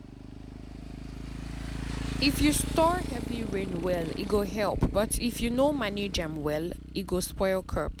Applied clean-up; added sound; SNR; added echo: none; Motorcycle; 7 dB; none.